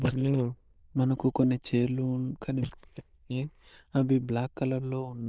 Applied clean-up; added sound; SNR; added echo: neural diffusion model UNIVERSE++.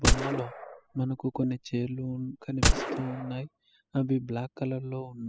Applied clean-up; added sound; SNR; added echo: classical method spectral subtraction.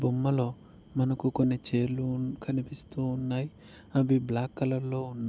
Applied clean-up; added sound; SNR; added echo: none; none; none; none.